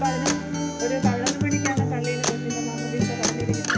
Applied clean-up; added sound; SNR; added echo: none; Acoustic guitar; -5 dB; reverberation time 2.9 s.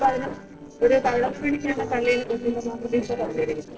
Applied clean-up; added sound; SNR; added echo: neural separator model SepFormer DNS4.